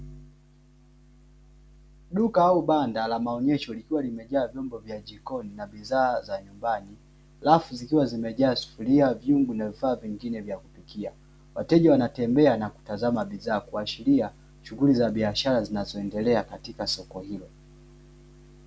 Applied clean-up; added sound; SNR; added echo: none; none; none; none.